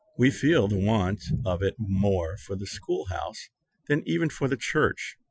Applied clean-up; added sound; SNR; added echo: classical method Wiener filter.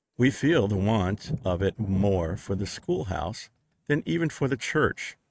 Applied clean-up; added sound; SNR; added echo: neural mask model RNNoise.